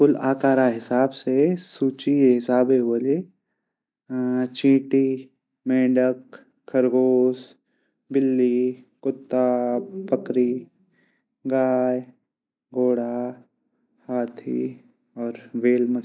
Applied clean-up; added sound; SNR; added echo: none; none; none; none.